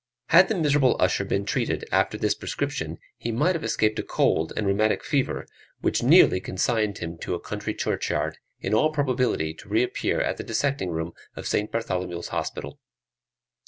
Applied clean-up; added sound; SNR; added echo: none; none; none; none.